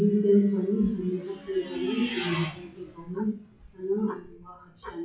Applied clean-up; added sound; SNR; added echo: classical method WPE with log-MMSE.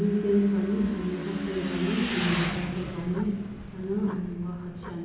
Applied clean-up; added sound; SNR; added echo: none; Motorcycle / Engine; 8 dB; reverberation time 1.0 s.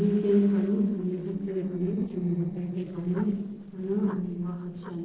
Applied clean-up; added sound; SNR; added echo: neural separator model SepFormer DNS4.